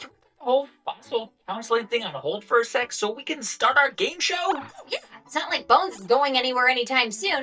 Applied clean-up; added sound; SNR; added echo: neural mask model DeepFilterNet 3.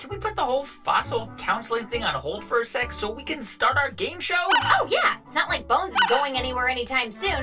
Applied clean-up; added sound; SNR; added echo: none; Animal; 0 dB; reverberation time 0.2 s.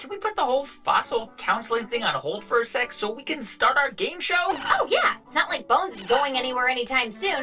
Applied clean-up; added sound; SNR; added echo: neural separator model SepFormer DNS4.